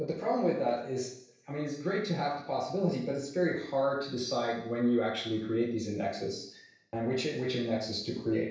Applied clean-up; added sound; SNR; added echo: none; none; none; reverberation time 0.7 s.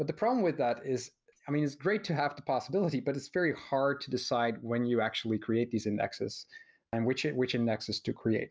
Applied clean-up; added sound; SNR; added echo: none; none; none; none.